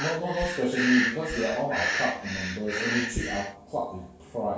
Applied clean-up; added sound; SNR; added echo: none; Breathing; 3 dB; reverberation time 0.6 s.